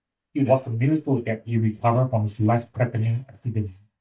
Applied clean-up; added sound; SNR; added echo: neural mask model DeepFilterNet 3.